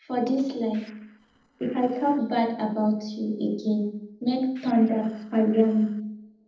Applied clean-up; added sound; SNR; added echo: neural separator model SepFormer DNS4.